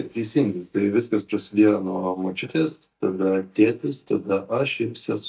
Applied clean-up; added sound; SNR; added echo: neural mask model DeepFilterNet 3.